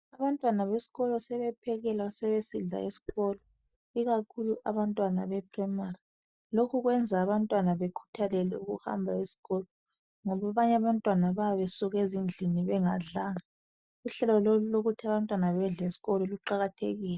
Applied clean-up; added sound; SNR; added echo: neural mask model DeepFilterNet 3.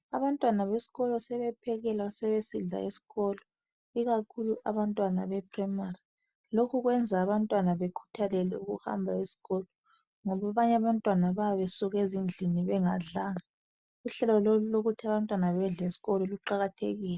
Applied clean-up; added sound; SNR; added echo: none; none; none; none.